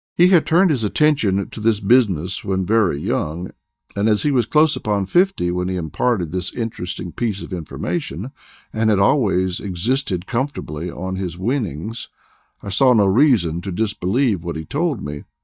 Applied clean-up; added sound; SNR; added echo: neural mask model DeepFilterNet 3.